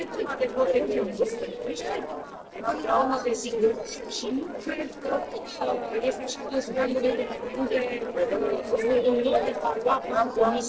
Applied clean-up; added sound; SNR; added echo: neural separator model SepFormer DNS4.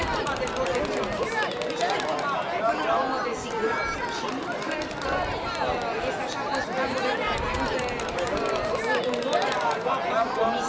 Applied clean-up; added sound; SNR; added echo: none; Crowd; -4 dB; reverberation time 2.4 s.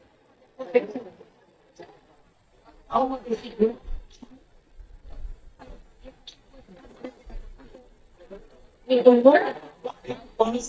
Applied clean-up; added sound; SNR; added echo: neural mask model DeepFilterNet 3.